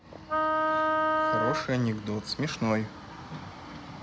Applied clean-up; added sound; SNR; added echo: none; Wind instrument, woodwind instrument; -5 dB; none.